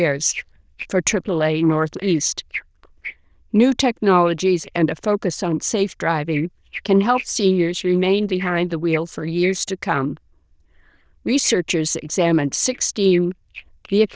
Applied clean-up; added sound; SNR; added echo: neural diffusion model UNIVERSE++.